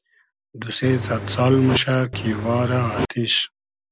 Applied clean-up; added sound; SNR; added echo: none; Engine; 6 dB; none.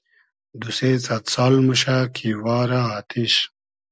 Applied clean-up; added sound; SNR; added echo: none; none; none; none.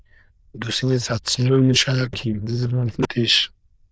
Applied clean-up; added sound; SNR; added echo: neural diffusion model UNIVERSE++.